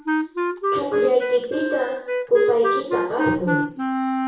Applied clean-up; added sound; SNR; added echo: none; Wind instrument, woodwind instrument; -1 dB; reverberation time 0.6 s.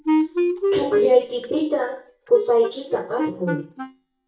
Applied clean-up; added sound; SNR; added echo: neural mask model DeepFilterNet 3.